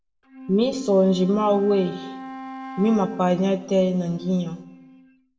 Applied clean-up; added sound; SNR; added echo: none; Wind instrument, woodwind instrument; 15 dB; reverberation time 0.7 s.